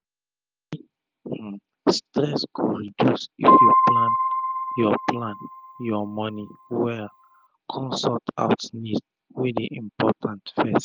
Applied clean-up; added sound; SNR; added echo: none; Piano; -4 dB; none.